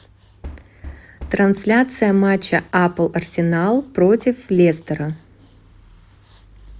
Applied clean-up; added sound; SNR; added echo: none; Knock; 17 dB; none.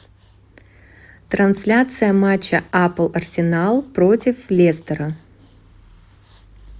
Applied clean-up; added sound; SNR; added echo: none; none; none; none.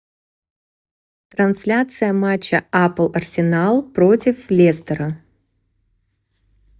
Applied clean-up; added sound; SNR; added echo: neural mask model DeepFilterNet 3.